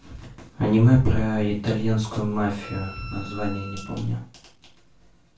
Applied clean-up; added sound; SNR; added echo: none; Wind instrument, woodwind instrument; 19 dB; reverberation time 0.3 s.